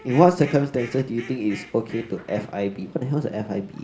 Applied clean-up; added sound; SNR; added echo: none; Fowl; 20 dB; reverberation time 1.9 s.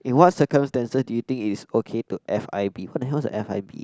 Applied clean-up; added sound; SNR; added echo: none; none; none; none.